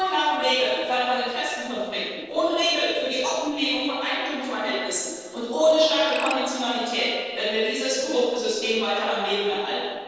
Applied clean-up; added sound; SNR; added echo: neural separator model SepFormer DNS4.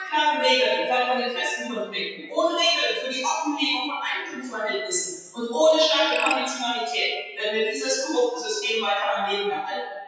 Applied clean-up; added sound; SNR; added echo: classical method WPE with log-MMSE.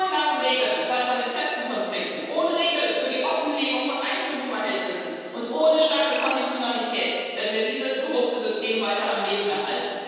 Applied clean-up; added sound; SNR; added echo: none; Frog; 15 dB; reverberation time 2.1 s.